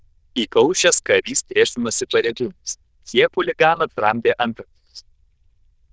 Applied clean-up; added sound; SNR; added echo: neural diffusion model UNIVERSE++.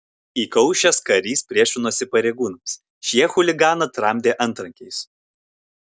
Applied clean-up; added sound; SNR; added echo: none; none; none; none.